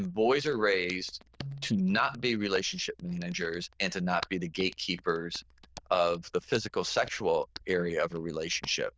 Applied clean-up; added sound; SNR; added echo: neural diffusion model UNIVERSE++.